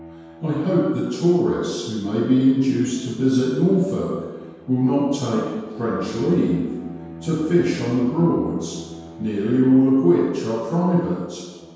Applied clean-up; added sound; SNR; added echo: none; Bowed string instrument; 19 dB; reverberation time 1.2 s.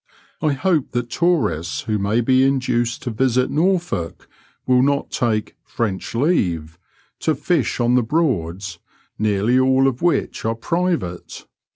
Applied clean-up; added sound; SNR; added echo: none; none; none; none.